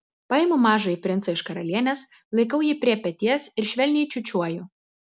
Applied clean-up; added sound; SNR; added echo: none; none; none; none.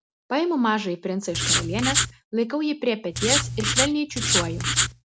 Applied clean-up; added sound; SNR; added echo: none; Writing; -2 dB; none.